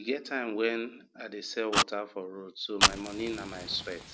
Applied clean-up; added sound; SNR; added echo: none; Fire; -1 dB; none.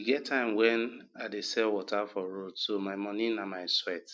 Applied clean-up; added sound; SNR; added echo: none; none; none; none.